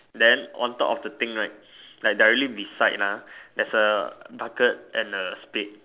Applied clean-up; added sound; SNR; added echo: none; none; none; none.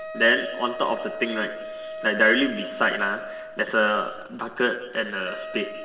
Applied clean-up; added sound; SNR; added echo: none; Wind instrument, woodwind instrument; 12 dB; reverberation time 1.3 s.